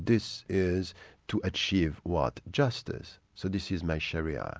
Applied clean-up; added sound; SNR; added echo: none; none; none; none.